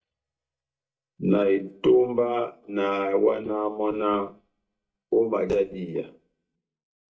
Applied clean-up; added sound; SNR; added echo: neural mask model DeepFilterNet 3.